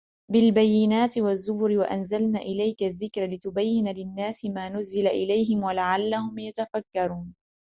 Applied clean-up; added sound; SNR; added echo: none; none; none; none.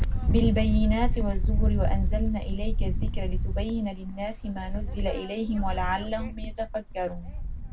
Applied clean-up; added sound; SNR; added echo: none; Wind; -4 dB; reverberation time 0.3 s.